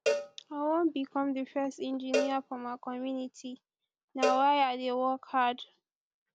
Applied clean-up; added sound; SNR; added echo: none; Cowbell; 6 dB; none.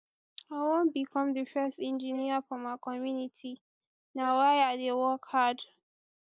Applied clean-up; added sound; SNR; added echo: neural mask model Resemble Enhance denoiser.